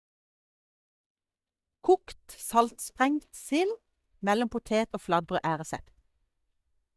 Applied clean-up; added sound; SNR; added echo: neural mask model DeepFilterNet 3.